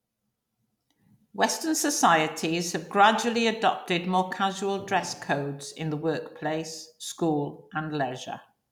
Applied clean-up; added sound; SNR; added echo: none; none; none; none.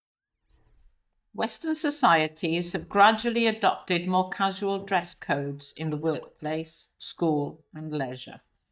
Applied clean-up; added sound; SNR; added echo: neural mask model DeepFilterNet 3.